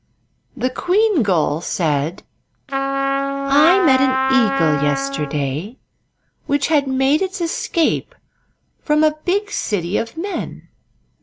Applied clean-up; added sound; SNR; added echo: none; Trumpet; 2 dB; none.